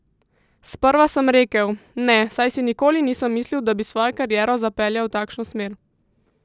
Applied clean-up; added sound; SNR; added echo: none; none; none; none.